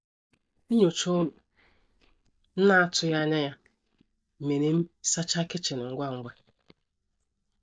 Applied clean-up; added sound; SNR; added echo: neural mask model DeepFilterNet 3.